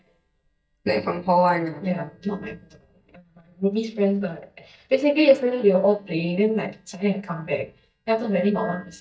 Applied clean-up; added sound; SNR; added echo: neural mask model DeepFilterNet 3.